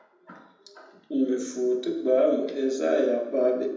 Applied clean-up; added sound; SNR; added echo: none; none; none; reverberation time 0.8 s.